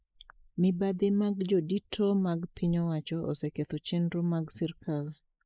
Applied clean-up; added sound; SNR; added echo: neural mask model Resemble Enhance denoiser.